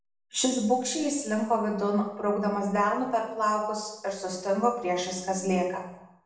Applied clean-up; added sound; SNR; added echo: none; none; none; reverberation time 0.8 s.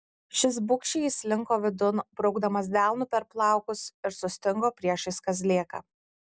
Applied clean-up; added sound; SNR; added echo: none; none; none; none.